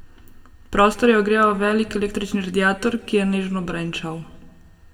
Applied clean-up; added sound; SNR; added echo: none; none; none; reverberation time 1.0 s.